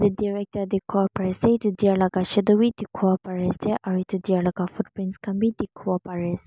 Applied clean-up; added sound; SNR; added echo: none; none; none; none.